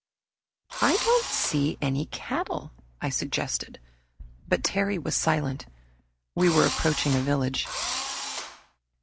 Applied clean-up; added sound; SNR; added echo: none; Engine / Drill; 5 dB; none.